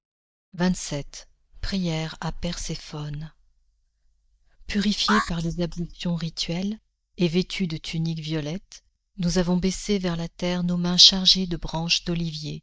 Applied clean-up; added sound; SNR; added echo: neural mask model DeepFilterNet 3.